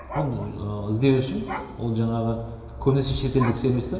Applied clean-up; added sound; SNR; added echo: none; Dog; 15 dB; reverberation time 2.0 s.